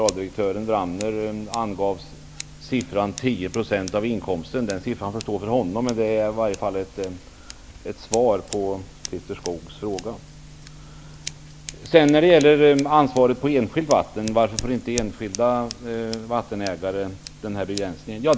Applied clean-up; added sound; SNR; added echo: none; Scissors; 18 dB; none.